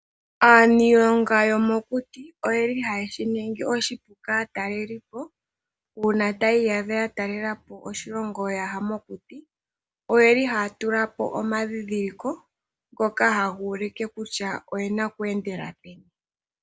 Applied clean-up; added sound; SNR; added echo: none; none; none; none.